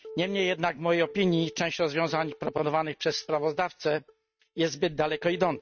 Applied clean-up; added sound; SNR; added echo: neural mask model RNNoise.